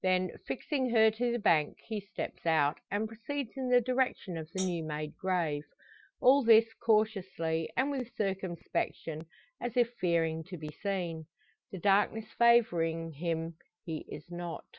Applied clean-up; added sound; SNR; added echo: none; Hi-hat; 12 dB; none.